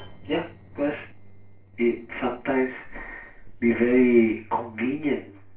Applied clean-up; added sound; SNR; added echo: neural separator model SepFormer DNS4.